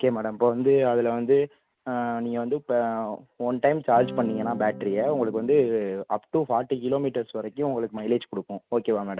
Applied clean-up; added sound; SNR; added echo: none; Electric guitar / Strum; 11 dB; none.